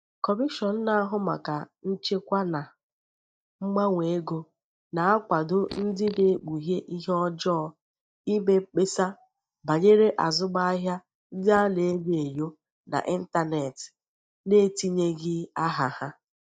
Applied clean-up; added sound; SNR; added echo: neural mask model DeepFilterNet 3.